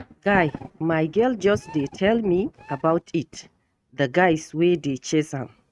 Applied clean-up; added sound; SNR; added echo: neural mask model RNNoise.